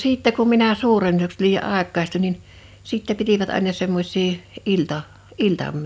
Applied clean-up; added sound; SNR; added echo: none; none; none; none.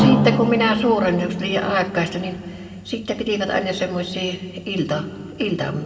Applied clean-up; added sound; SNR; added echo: none; Drum; 4 dB; reverberation time 1.5 s.